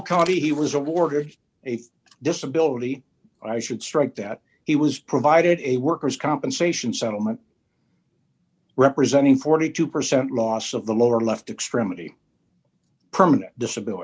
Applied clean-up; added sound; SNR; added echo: none; none; none; none.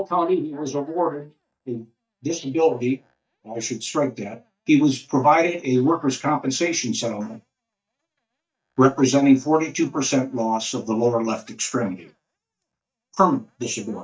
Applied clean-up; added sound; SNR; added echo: neural mask model DeepFilterNet 3.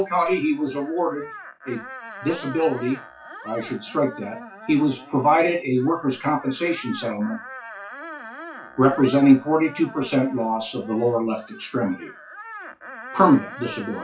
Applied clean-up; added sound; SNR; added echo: classical method WPE with log-MMSE.